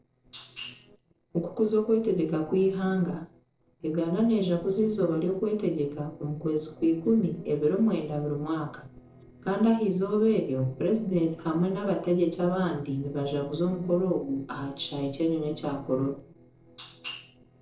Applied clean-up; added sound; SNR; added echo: neural separator model SepFormer DNS4.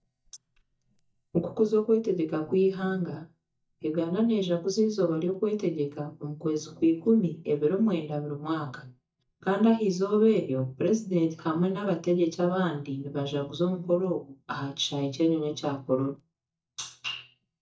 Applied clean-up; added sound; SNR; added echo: neural mask model DeepFilterNet 3.